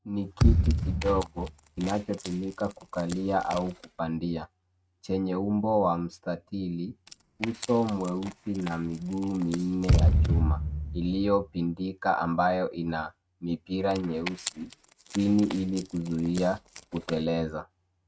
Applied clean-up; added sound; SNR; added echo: neural mask model RNNoise.